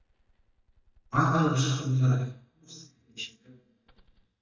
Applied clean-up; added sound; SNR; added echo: neural mask model DeepFilterNet 3.